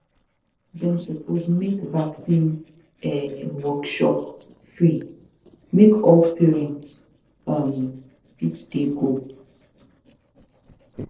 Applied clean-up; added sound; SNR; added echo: neural separator model SepFormer DNS4.